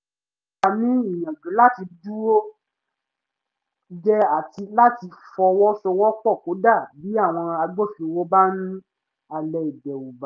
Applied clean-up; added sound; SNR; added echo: none; none; none; none.